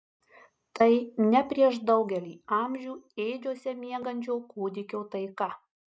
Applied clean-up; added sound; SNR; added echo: none; none; none; none.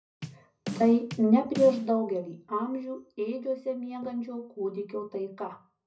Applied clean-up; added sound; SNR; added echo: none; Bass drum / Snare drum; 10 dB; reverberation time 0.4 s.